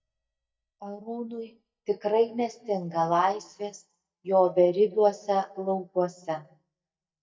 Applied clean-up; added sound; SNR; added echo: neural mask model DeepFilterNet 3.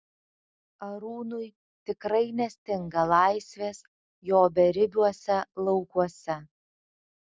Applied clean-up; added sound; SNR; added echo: none; none; none; none.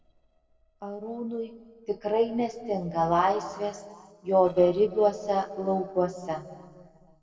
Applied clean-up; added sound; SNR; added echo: neural separator model SepFormer DNS4.